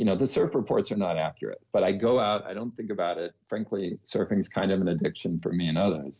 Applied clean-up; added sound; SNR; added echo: none; none; none; none.